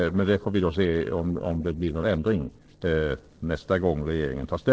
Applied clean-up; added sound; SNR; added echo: neural separator model SepFormer DNS4.